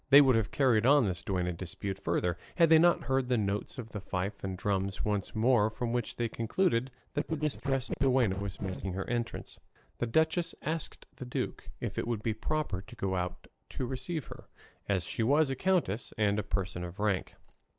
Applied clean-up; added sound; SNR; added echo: neural separator model SepFormer DNS4.